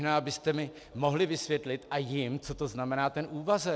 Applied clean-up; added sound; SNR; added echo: none; none; none; none.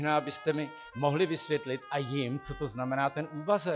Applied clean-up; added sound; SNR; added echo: classical method log-MMSE.